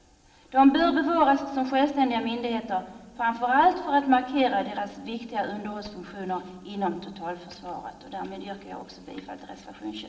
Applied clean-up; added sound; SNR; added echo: none; none; none; reverberation time 2.1 s.